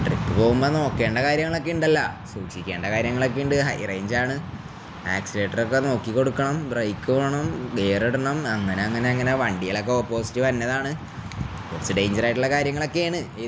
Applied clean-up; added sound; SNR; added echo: none; none; none; none.